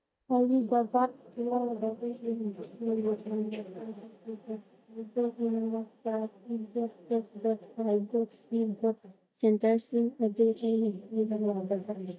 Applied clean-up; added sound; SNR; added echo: neural mask model DeepFilterNet 3.